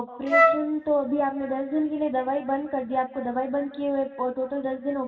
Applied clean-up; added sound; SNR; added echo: none; Wind instrument, woodwind instrument; -4 dB; reverberation time 2.0 s.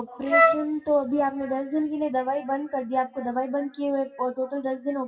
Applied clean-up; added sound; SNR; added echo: classical method WPE with log-MMSE.